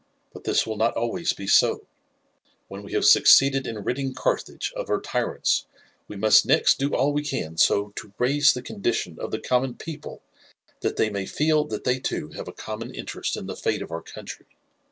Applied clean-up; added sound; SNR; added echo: none; none; none; none.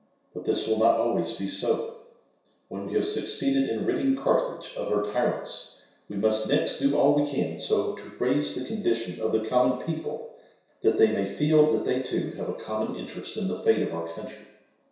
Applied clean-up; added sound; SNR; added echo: none; none; none; reverberation time 0.7 s.